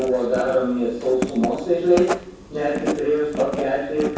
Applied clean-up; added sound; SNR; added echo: none; Writing; 8 dB; reverberation time 0.7 s.